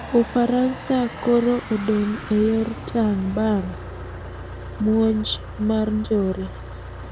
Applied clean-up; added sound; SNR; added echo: none; Motor vehicle (road); 12 dB; none.